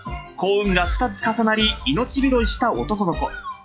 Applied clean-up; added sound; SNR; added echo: classical method log-MMSE.